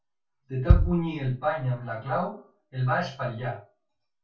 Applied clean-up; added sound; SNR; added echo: none; Bass drum; -3 dB; reverberation time 0.2 s.